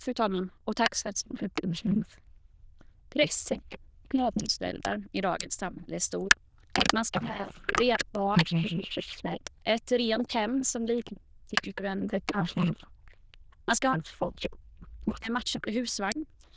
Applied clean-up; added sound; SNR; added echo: neural diffusion model UNIVERSE++.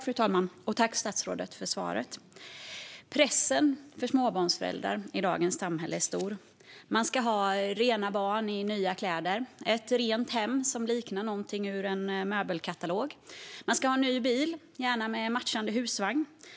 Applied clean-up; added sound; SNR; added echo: none; none; none; none.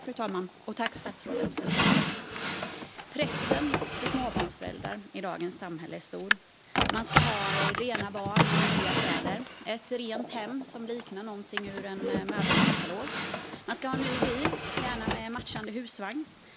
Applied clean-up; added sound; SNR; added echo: none; Drawer open or close; -5 dB; none.